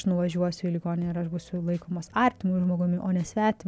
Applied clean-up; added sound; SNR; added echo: none; none; none; none.